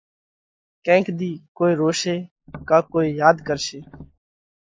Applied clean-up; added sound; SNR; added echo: neural mask model Resemble Enhance denoiser.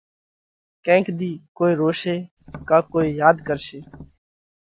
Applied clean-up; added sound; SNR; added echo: none; Tap; 18 dB; none.